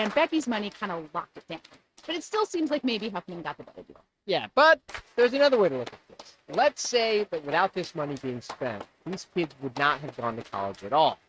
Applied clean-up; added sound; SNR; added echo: neural mask model RNNoise.